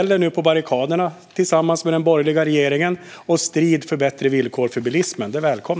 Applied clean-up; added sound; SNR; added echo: none; none; none; none.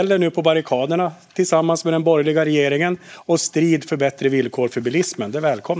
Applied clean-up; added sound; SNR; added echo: neural mask model Resemble Enhance denoiser.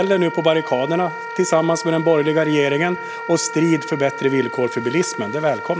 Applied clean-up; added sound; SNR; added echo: none; Wind instrument, woodwind instrument; 10 dB; none.